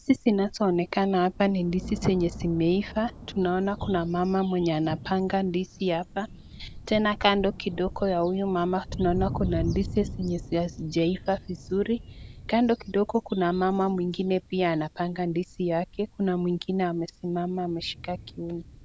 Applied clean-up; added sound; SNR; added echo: none; Thunder; 13 dB; none.